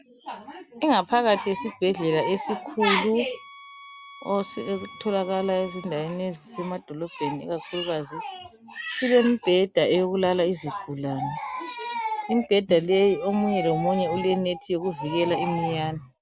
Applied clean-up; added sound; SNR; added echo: none; Bowed string instrument; 19 dB; none.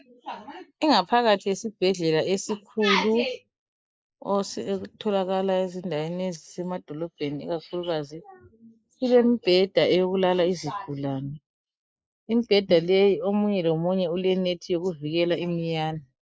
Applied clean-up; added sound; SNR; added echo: neural mask model Resemble Enhance denoiser.